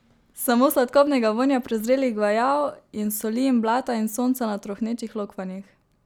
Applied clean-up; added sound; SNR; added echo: none; none; none; none.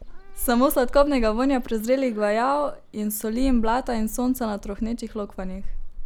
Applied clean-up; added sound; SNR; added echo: none; Meow / Purr; 7 dB; none.